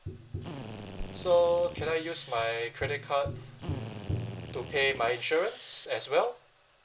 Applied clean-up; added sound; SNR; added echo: none; Drill + Tap; 9 dB; none.